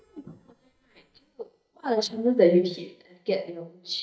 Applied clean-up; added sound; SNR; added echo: neural mask model DeepFilterNet 3.